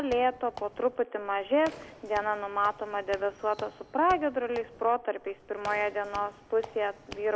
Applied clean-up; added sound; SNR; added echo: none; Squeak / Walk, footsteps; 18 dB; none.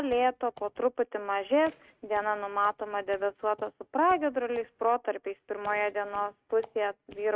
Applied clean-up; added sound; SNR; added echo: neural mask model RNNoise.